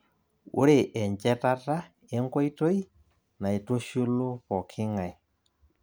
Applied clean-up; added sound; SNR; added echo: none; none; none; none.